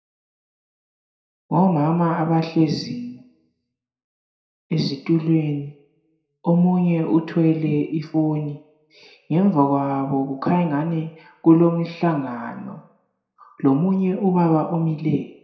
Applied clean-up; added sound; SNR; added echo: none; none; none; reverberation time 0.5 s.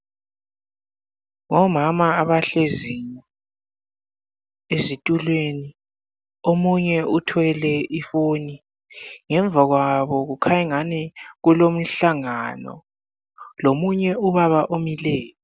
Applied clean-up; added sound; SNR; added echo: none; none; none; none.